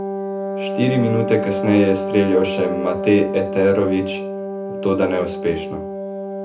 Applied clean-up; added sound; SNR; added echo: none; Wind instrument, woodwind instrument; 5 dB; reverberation time 0.3 s.